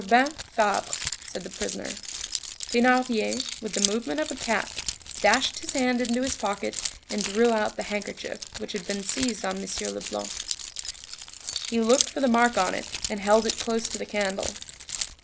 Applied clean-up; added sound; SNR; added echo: none; Keys jangling; 7 dB; none.